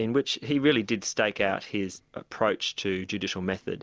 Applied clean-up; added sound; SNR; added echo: none; none; none; none.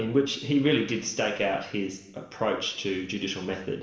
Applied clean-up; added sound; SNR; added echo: none; none; none; reverberation time 0.8 s.